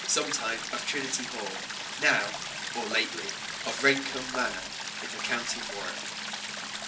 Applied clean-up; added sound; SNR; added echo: none; Stream; 4 dB; reverberation time 0.3 s.